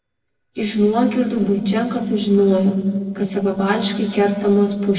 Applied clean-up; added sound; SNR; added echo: neural separator model SepFormer DNS4.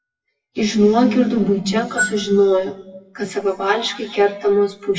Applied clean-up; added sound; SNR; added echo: classical method WPE with log-MMSE.